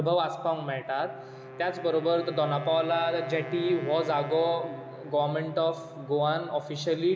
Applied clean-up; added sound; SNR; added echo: none; Wind instrument, woodwind instrument; 16 dB; none.